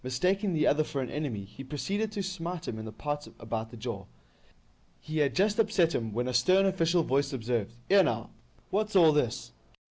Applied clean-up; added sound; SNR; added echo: none; none; none; none.